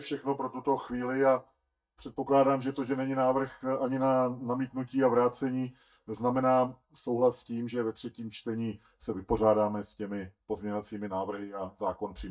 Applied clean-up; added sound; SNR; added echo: neural mask model DeepFilterNet 3.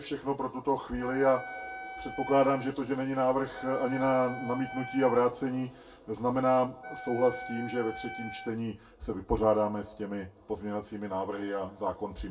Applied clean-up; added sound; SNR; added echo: none; Wind instrument, woodwind instrument; 12 dB; reverberation time 0.2 s.